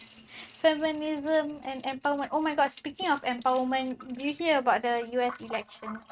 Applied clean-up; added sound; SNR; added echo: neural mask model RNNoise.